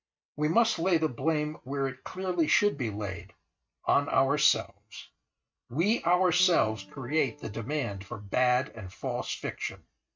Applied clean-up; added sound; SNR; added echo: neural mask model RNNoise.